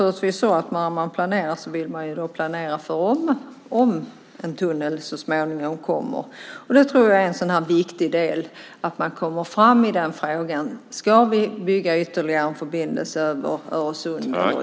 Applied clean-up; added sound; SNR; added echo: none; none; none; none.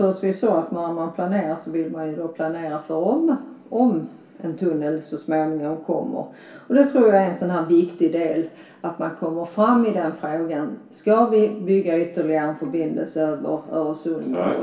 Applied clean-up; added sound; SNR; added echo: none; Bowed string instrument; 20 dB; reverberation time 0.3 s.